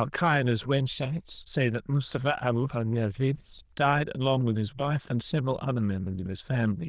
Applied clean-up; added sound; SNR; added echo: neural diffusion model UNIVERSE++.